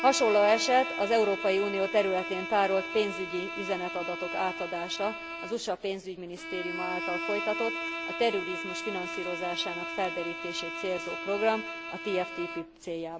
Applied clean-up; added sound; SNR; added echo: none; Bowed string instrument; 6 dB; none.